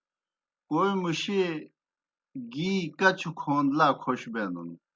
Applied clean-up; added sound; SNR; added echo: none; none; none; none.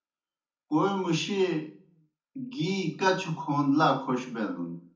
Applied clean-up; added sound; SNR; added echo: none; none; none; reverberation time 0.4 s.